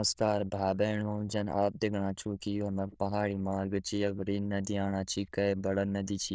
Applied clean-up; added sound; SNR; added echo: neural diffusion model UNIVERSE++.